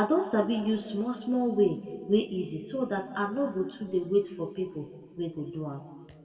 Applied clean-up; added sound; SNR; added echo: none; none; none; reverberation time 1.7 s.